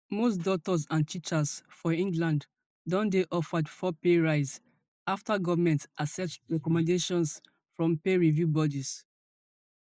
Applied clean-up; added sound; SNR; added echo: neural mask model Resemble Enhance denoiser.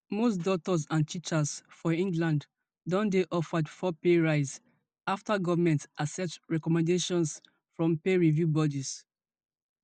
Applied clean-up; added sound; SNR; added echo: none; none; none; none.